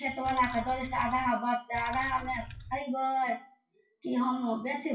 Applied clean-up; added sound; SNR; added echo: classical method WPE with log-MMSE.